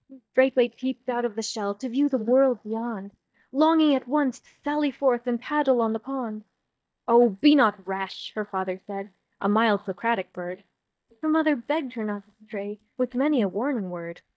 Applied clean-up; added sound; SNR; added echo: neural mask model DeepFilterNet 3.